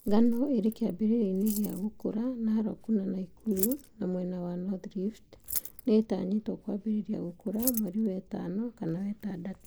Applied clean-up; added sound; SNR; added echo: neural mask model Resemble Enhance denoiser.